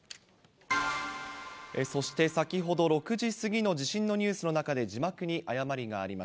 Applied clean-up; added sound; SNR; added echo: none; none; none; none.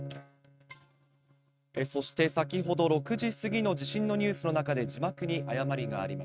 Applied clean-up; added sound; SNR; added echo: neural mask model RNNoise.